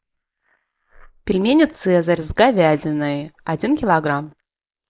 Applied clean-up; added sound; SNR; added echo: neural mask model Resemble Enhance denoiser.